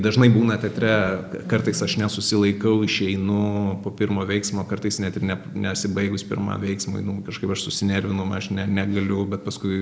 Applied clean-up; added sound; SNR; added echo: none; none; none; none.